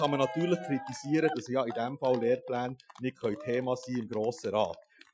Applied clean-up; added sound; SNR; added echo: classical method Wiener filter.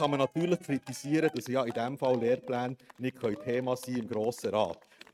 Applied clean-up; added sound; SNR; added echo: neural mask model RNNoise.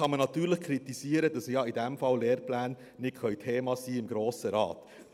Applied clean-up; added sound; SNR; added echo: none; none; none; none.